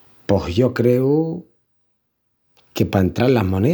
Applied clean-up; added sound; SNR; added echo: none; none; none; none.